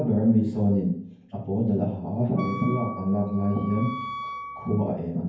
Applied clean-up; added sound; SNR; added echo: none; Wind instrument, woodwind instrument; 11 dB; reverberation time 0.9 s.